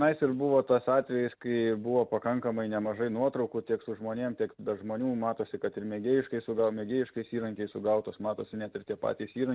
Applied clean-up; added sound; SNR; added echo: none; none; none; none.